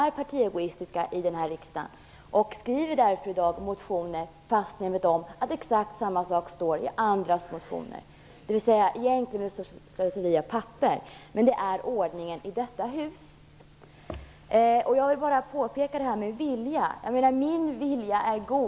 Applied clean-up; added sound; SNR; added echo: none; none; none; none.